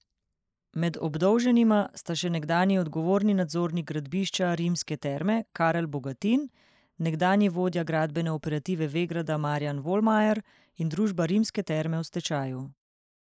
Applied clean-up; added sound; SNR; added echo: neural mask model Resemble Enhance denoiser.